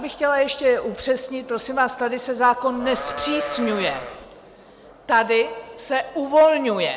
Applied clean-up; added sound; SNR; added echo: none; Livestock, farm animals, working animals; 7 dB; none.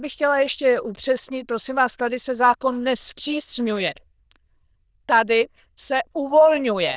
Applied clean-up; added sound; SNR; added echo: neural diffusion model UNIVERSE++.